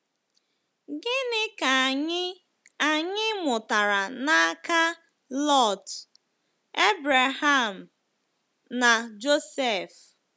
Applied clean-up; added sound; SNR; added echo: none; none; none; none.